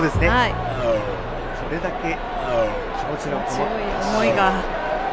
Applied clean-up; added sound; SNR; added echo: none; Bowed string instrument + Race car, auto racing; 4 dB; none.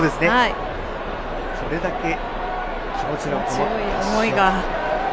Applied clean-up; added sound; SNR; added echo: none; none; none; none.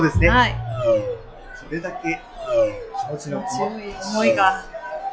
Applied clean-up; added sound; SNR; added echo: classical method log-MMSE.